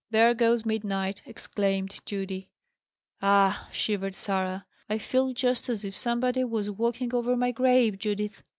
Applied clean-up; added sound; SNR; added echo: none; none; none; none.